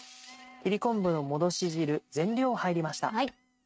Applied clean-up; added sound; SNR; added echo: neural mask model RNNoise.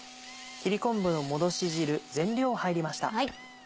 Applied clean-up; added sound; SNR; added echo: none; Wind instrument, woodwind instrument + Gull, seagull; 19 dB; none.